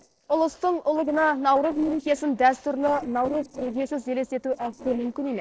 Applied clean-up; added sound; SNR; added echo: neural separator model SepFormer DNS4.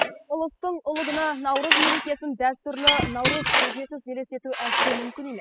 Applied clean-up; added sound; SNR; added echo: classical method spectral subtraction.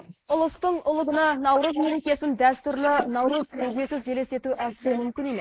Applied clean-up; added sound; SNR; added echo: neural mask model Resemble Enhance denoiser.